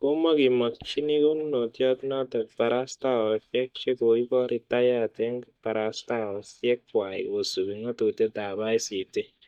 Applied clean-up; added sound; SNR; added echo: neural mask model DeepFilterNet 3.